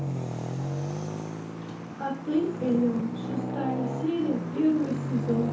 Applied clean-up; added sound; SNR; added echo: none; Traffic noise, roadway noise; 3 dB; reverberation time 0.5 s.